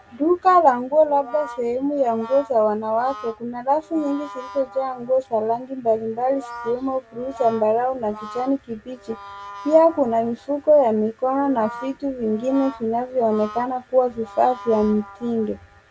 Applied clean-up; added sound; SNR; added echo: none; Brass instrument; 18 dB; none.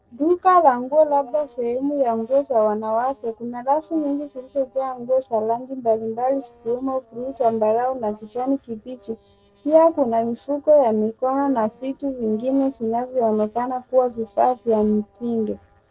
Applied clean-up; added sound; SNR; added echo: neural separator model SepFormer DNS4.